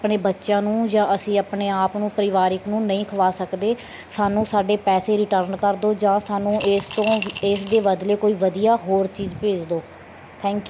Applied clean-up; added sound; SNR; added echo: none; Coin (dropping) / Glass; 10 dB; none.